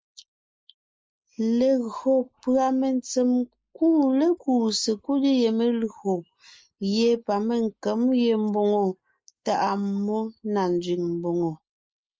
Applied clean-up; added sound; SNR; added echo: neural mask model Resemble Enhance denoiser.